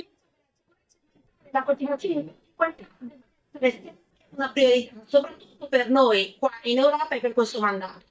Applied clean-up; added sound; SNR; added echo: neural mask model DeepFilterNet 3.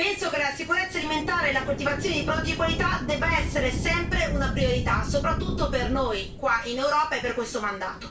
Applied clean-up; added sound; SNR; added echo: none; Thunder / Rain; 4 dB; reverberation time 0.3 s.